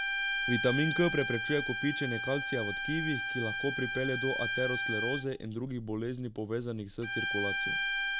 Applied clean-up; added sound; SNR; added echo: none; Bowed string instrument; 0 dB; none.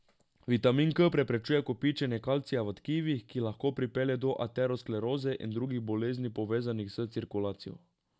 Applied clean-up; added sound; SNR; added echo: none; none; none; none.